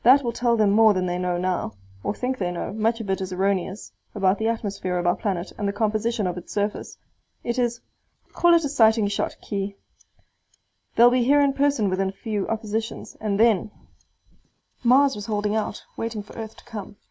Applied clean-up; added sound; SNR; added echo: none; none; none; none.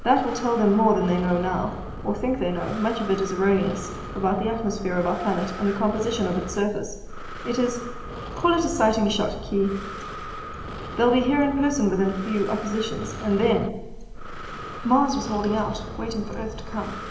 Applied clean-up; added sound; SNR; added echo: none; Breathing; 10 dB; reverberation time 0.8 s.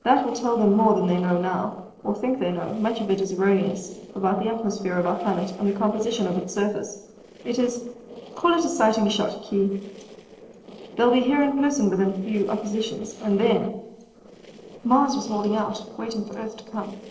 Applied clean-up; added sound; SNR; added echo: neural separator model SepFormer DNS4.